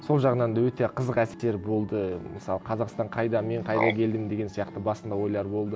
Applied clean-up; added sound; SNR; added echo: none; Frog; 8 dB; none.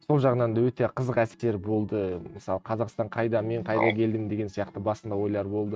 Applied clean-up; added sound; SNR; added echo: neural mask model RNNoise.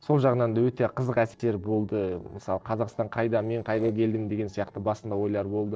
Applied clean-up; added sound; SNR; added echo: neural separator model SepFormer DNS4.